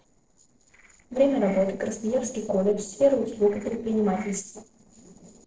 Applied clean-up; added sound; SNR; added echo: neural separator model SepFormer DNS4.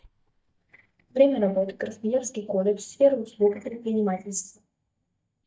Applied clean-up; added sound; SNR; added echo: neural mask model DeepFilterNet 3.